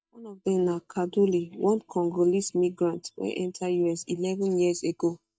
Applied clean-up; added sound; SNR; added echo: neural mask model DeepFilterNet 3.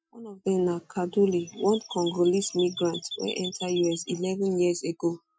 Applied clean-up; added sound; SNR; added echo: classical method Wiener filter.